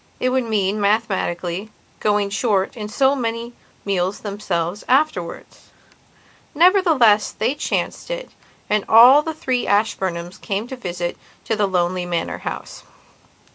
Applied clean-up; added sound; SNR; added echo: none; none; none; none.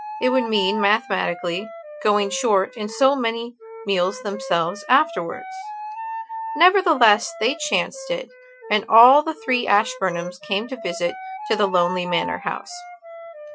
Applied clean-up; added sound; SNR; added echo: classical method Wiener filter.